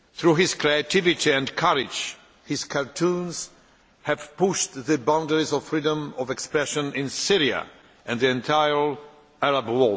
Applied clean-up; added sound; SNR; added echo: none; none; none; none.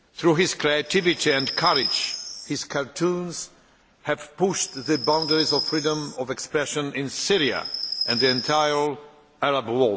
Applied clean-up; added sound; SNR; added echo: none; Chirp, tweet; 5 dB; none.